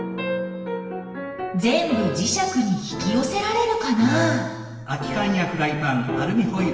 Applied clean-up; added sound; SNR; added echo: none; none; none; reverberation time 1.4 s.